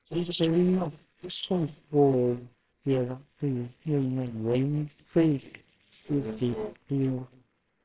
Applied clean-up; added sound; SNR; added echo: neural separator model SepFormer WHAMR!.